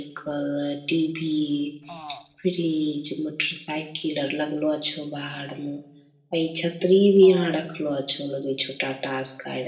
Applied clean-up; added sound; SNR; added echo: neural separator model SepFormer DNS4.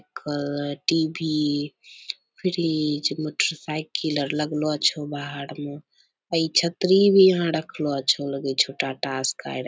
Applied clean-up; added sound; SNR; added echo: none; none; none; none.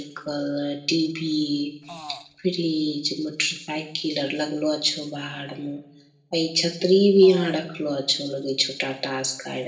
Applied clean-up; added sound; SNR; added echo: none; Fart; 17 dB; reverberation time 0.7 s.